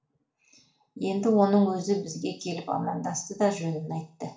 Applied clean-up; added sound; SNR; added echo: none; none; none; reverberation time 0.4 s.